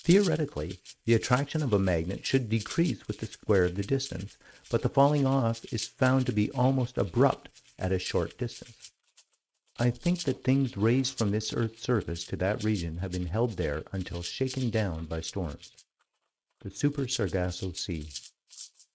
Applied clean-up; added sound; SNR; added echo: neural mask model RNNoise.